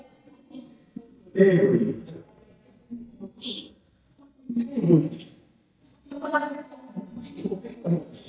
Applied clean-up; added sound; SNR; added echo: neural mask model DeepFilterNet 3.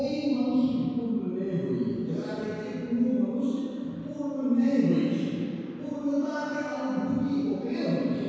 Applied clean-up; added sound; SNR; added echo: none; Keyboard (musical); 18 dB; reverberation time 2.0 s.